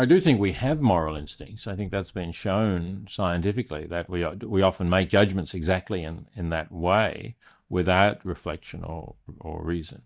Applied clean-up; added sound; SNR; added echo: neural mask model DeepFilterNet 3.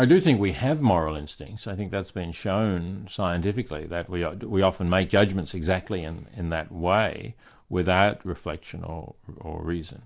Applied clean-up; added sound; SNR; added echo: none; none; none; none.